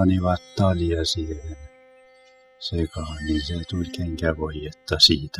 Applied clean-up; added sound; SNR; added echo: classical method spectral subtraction.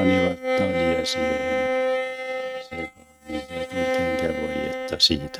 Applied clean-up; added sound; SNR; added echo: neural mask model RNNoise.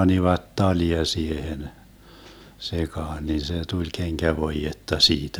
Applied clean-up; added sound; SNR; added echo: none; none; none; none.